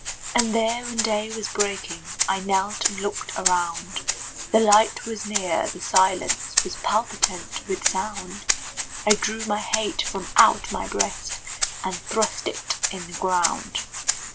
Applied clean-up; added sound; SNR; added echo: none; Rattle (instrument); 3 dB; none.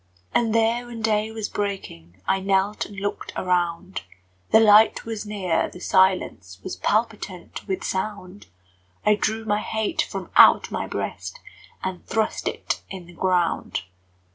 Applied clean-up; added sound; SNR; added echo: none; none; none; none.